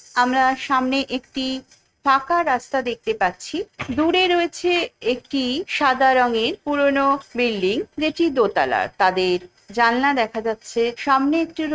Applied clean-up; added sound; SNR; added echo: neural mask model RNNoise.